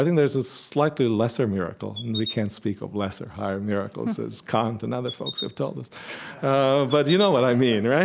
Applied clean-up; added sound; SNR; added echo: none; Chirp, tweet; 13 dB; none.